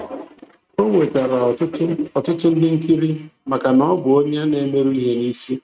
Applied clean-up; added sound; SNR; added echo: neural mask model RNNoise.